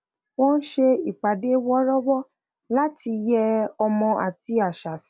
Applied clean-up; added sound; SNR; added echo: none; none; none; none.